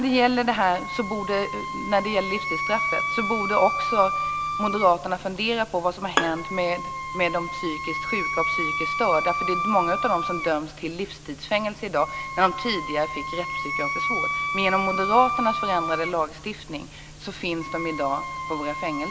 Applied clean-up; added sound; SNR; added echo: none; Bowed string instrument + Wind instrument, woodwind instrument; 4 dB; none.